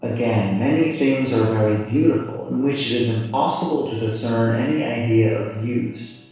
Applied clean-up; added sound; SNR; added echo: neural separator model SepFormer DNS4.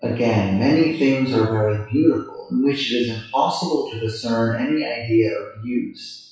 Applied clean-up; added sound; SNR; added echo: classical method WPE with log-MMSE.